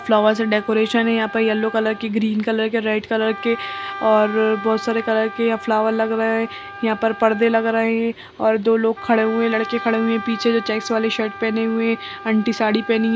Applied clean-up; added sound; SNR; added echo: none; Wind instrument, woodwind instrument; 14 dB; none.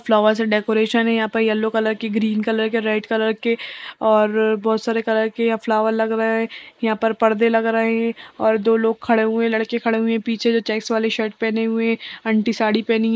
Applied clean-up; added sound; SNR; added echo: neural mask model Resemble Enhance denoiser.